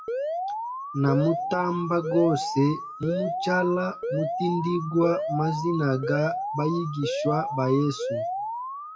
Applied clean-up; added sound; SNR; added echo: classical method WPE with log-MMSE.